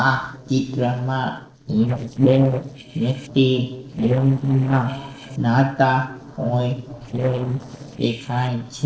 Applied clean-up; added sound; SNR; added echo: neural separator model SepFormer DNS4.